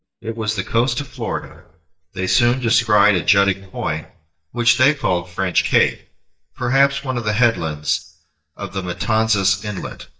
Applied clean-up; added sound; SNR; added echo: neural mask model DeepFilterNet 3.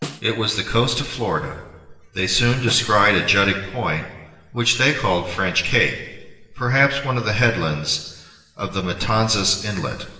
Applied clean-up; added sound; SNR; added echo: none; Snare drum; 15 dB; reverberation time 1.2 s.